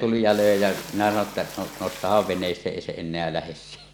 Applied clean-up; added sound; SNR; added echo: none; Splash, splatter; 15 dB; none.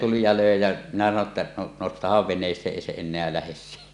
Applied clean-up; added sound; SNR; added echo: none; none; none; none.